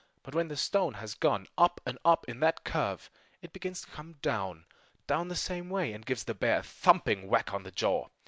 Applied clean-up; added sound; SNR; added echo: none; none; none; none.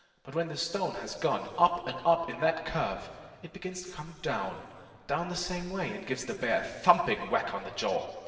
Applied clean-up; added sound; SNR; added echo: none; none; none; reverberation time 2.1 s.